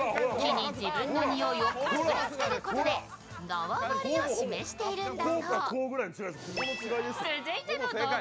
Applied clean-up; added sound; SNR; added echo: none; none; none; none.